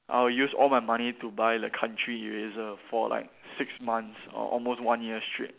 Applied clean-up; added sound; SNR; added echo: none; none; none; none.